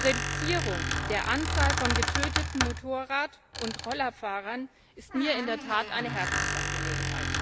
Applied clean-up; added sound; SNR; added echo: none; Squeak; -1 dB; none.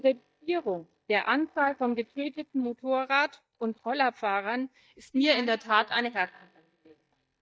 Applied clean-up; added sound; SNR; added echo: neural mask model DeepFilterNet 3.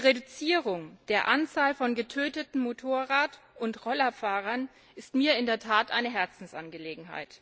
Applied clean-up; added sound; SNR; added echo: none; none; none; none.